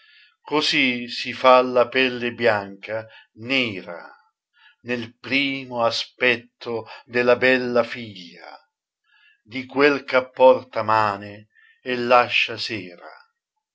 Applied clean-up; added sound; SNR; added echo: none; none; none; none.